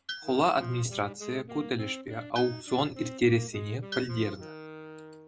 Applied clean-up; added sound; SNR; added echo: none; Wind instrument, woodwind instrument + Tools; 12 dB; none.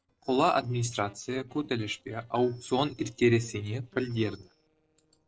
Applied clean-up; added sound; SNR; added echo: neural separator model SepFormer DNS4.